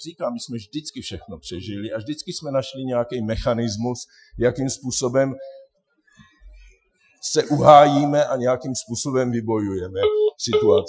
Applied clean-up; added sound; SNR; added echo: classical method Wiener filter.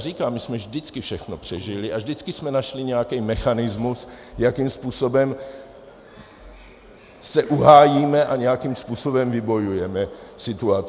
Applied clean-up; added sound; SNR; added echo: none; none; none; none.